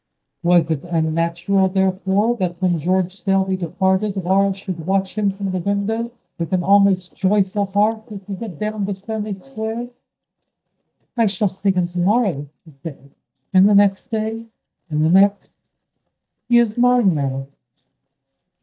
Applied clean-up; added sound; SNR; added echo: neural mask model DeepFilterNet 3.